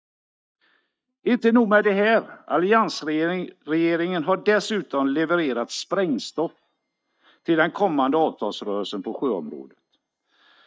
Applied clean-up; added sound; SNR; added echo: neural mask model DeepFilterNet 3.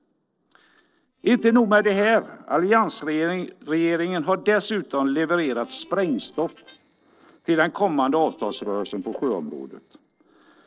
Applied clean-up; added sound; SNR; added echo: neural separator model SepFormer DNS4.